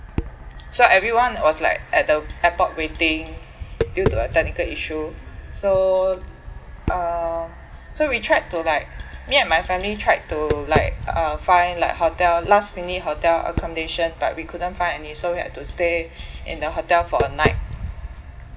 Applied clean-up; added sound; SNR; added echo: none; Tap; 9 dB; none.